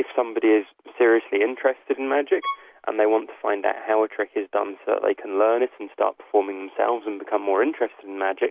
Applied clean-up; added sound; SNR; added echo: none; Bowed string instrument; 13 dB; none.